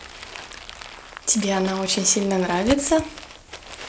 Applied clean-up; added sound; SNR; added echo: none; Crumpling, crinkling; 15 dB; none.